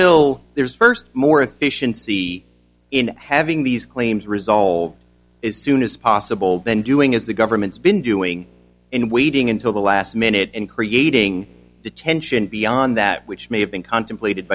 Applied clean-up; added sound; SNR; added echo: none; none; none; none.